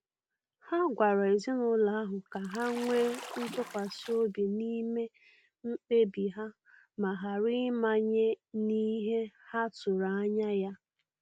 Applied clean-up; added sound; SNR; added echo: none; Bathtub (filling or washing) / Splash, splatter; 14 dB; none.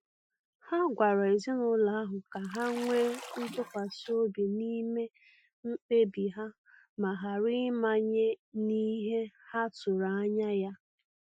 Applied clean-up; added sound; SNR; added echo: classical method Wiener filter.